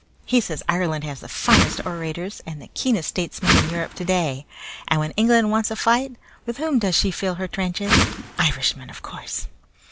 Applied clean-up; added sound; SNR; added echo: none; Whoosh, swoosh, swish; -2 dB; none.